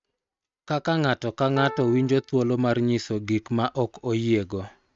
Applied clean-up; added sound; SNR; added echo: neural mask model RNNoise.